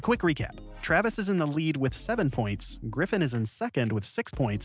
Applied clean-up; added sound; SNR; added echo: none; none; none; none.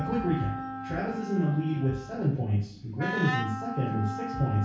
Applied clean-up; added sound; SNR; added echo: none; Wind instrument, woodwind instrument; 7 dB; reverberation time 0.6 s.